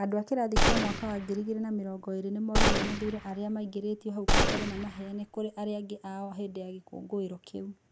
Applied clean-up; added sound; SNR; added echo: none; Gunshot, gunfire; -5 dB; none.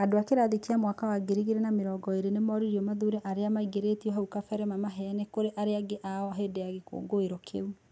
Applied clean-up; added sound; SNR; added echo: none; none; none; none.